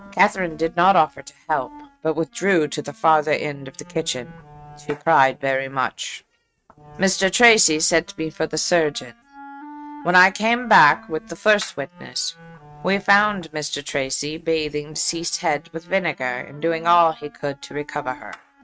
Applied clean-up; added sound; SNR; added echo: neural mask model RNNoise.